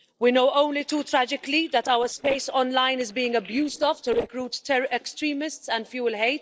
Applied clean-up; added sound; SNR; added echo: neural separator model SepFormer DNS4.